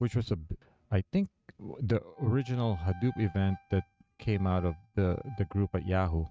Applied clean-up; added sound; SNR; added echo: neural mask model RNNoise.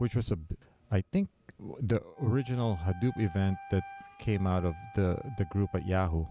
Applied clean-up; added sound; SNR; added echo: none; Wind instrument, woodwind instrument; 19 dB; none.